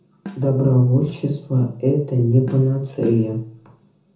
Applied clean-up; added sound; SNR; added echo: none; Snare drum; 17 dB; reverberation time 0.5 s.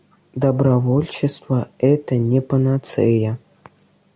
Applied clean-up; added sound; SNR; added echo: none; none; none; none.